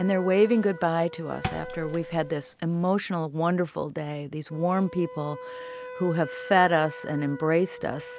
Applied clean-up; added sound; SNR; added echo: none; Wind instrument, woodwind instrument + Thump, thud; 14 dB; none.